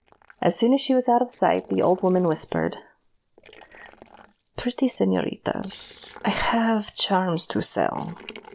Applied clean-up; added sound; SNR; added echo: neural separator model SepFormer DNS4.